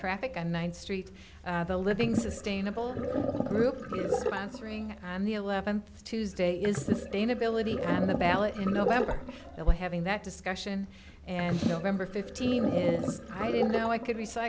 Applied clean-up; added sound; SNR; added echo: none; Sink (filling or washing); 4 dB; none.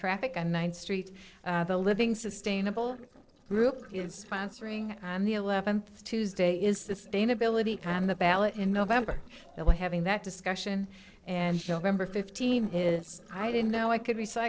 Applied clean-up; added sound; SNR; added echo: neural separator model SepFormer DNS4.